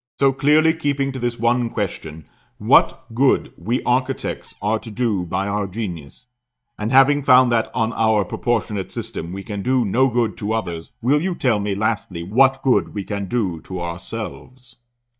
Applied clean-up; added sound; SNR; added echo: neural mask model DeepFilterNet 3.